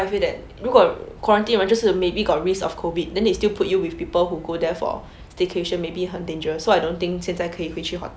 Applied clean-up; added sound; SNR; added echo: none; none; none; none.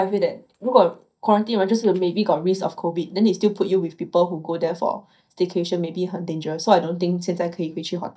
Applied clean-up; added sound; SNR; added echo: neural mask model DeepFilterNet 3.